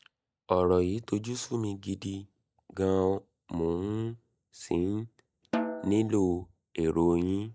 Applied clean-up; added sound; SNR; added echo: neural mask model DeepFilterNet 3.